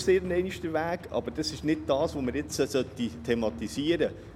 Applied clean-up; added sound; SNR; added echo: none; Drum; 15 dB; none.